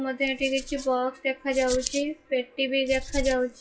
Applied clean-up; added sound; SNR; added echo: classical method WPE with log-MMSE.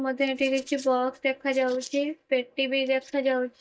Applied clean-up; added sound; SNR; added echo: neural mask model DeepFilterNet 3.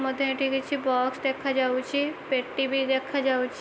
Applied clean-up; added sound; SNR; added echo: none; none; none; none.